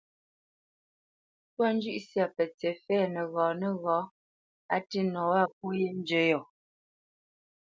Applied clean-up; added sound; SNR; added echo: none; none; none; none.